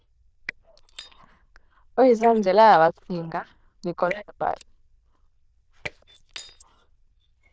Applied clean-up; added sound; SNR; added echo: neural diffusion model UNIVERSE++.